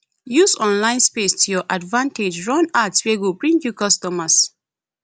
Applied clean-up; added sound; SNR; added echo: none; none; none; none.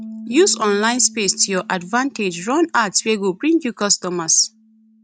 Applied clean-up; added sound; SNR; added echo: neural mask model RNNoise.